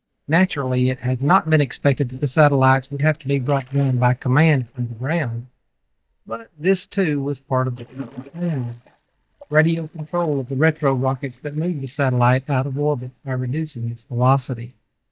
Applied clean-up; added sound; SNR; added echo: neural mask model DeepFilterNet 3.